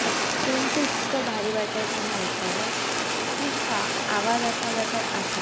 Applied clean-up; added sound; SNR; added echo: none; Fire; -3 dB; none.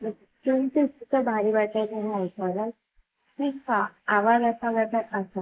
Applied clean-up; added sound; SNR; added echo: neural mask model Resemble Enhance denoiser.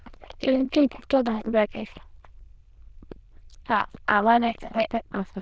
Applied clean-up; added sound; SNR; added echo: neural diffusion model UNIVERSE++.